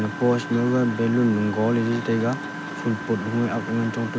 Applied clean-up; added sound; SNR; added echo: none; Engine; 9 dB; none.